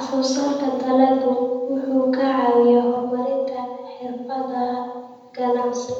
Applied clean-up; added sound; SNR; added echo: none; none; none; reverberation time 1.0 s.